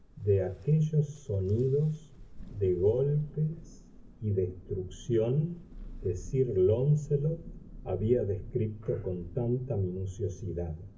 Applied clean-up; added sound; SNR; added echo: none; Thunder; 17 dB; reverberation time 0.3 s.